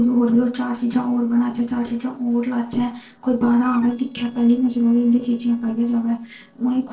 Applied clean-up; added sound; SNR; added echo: neural separator model SepFormer DNS4.